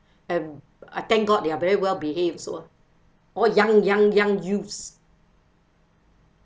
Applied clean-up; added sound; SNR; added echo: none; none; none; none.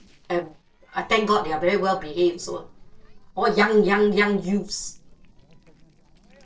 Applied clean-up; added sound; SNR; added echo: neural separator model SepFormer DNS4.